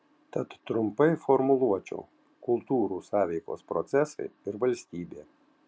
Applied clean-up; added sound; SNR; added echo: none; none; none; none.